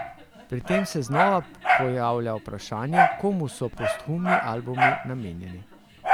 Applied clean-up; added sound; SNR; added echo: none; Dog; -2 dB; none.